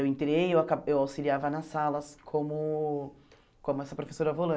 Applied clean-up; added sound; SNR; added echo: none; none; none; none.